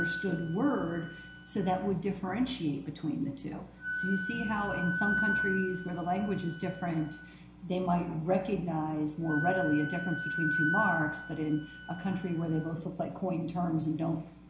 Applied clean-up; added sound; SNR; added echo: none; Wind instrument, woodwind instrument; 6 dB; reverberation time 0.4 s.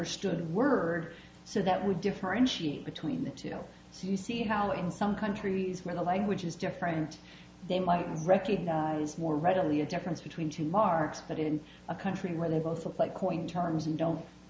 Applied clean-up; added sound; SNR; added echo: none; none; none; none.